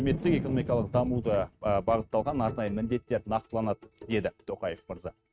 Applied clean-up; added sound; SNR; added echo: neural mask model RNNoise.